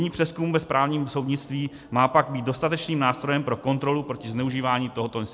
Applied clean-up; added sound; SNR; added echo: none; none; none; none.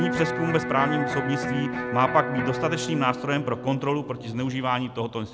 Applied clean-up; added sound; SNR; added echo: none; Electric guitar; 4 dB; none.